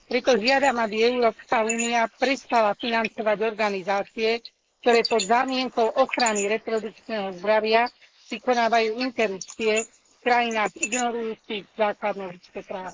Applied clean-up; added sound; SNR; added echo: neural mask model Resemble Enhance denoiser.